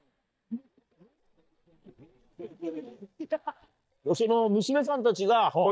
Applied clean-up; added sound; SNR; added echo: neural mask model DeepFilterNet 3.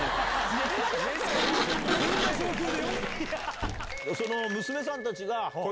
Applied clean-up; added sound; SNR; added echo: none; Sliding door; 4 dB; none.